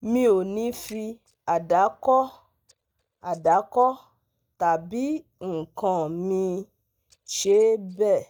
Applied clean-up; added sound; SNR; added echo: neural mask model DeepFilterNet 3.